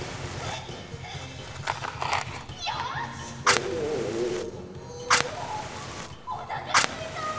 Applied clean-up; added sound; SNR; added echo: none; Fire; -2 dB; reverberation time 2.2 s.